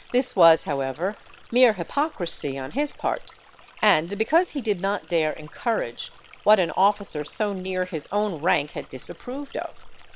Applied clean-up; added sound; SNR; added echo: neural separator model SepFormer WHAM!.